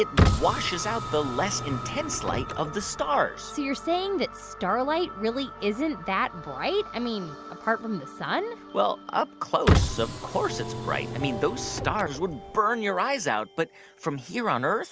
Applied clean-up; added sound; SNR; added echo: none; Car; 1 dB; none.